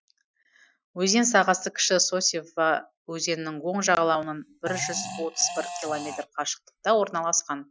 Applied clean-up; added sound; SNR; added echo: classical method Wiener filter.